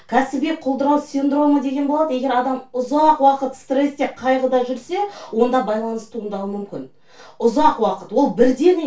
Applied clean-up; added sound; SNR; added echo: none; none; none; reverberation time 0.2 s.